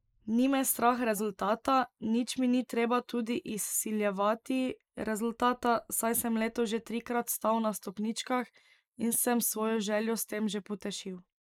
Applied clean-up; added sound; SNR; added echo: neural mask model Resemble Enhance denoiser.